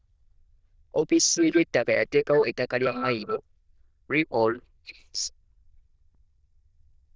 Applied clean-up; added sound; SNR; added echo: neural diffusion model UNIVERSE++.